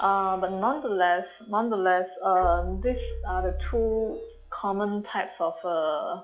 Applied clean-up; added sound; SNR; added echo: classical method log-MMSE.